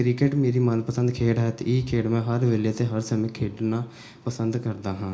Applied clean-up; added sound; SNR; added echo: none; none; none; reverberation time 0.4 s.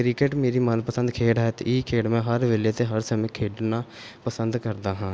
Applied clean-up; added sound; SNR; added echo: none; none; none; none.